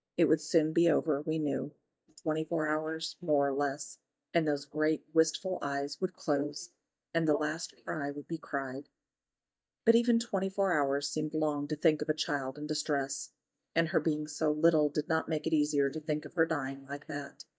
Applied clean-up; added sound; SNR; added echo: neural mask model DeepFilterNet 3.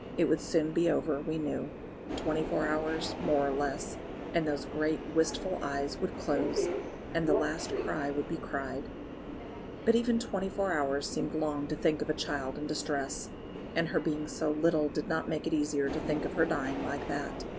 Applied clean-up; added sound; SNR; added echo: none; Subway, metro, underground; 6 dB; none.